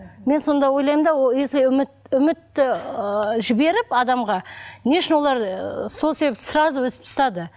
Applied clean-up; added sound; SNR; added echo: none; none; none; none.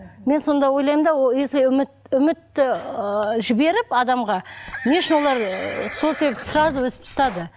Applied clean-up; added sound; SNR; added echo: none; Livestock, farm animals, working animals; 13 dB; none.